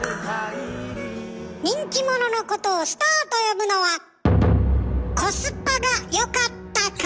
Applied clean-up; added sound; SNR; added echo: none; Bowed string instrument; 19 dB; none.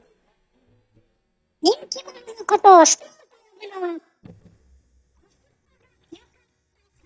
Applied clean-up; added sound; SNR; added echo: neural mask model DeepFilterNet 3.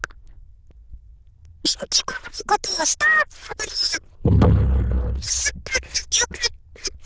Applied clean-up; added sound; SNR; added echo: neural diffusion model UNIVERSE++.